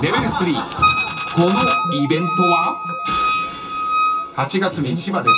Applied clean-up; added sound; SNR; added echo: none; Wind instrument, woodwind instrument; 0 dB; reverberation time 0.2 s.